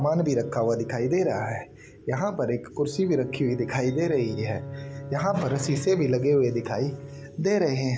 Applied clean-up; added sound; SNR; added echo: none; Bowed string instrument; 14 dB; none.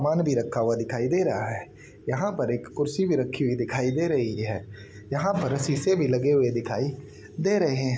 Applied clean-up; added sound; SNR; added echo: none; none; none; none.